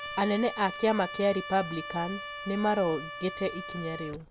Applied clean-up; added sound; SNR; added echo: none; Trumpet; 10 dB; none.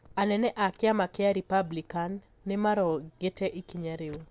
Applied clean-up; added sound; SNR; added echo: none; none; none; none.